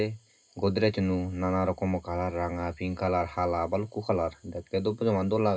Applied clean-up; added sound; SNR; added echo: none; none; none; reverberation time 0.2 s.